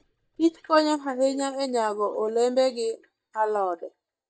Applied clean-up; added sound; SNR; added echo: neural mask model DeepFilterNet 3.